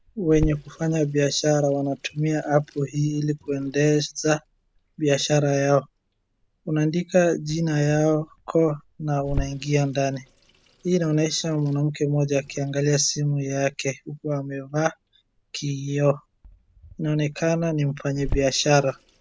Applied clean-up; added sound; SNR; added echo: none; Sink (filling or washing) / Water tap, faucet; 15 dB; none.